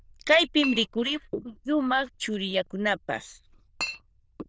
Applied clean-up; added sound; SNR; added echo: neural diffusion model UNIVERSE++.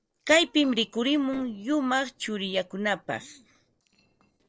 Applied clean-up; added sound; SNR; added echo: neural separator model SepFormer DNS4.